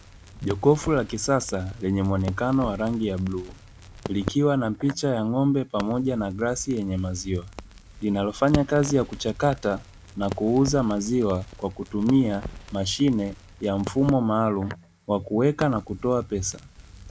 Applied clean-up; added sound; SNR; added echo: none; Crackle; 15 dB; none.